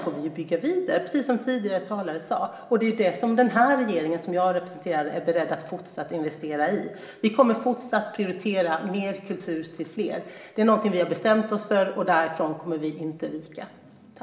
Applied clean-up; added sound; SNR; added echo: none; none; none; reverberation time 1.0 s.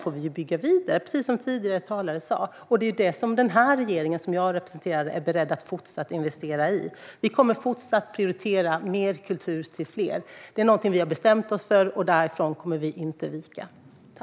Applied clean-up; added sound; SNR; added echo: none; none; none; none.